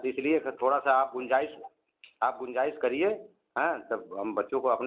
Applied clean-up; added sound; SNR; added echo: none; none; none; none.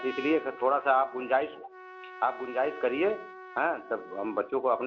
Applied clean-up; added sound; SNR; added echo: none; Trumpet; 15 dB; none.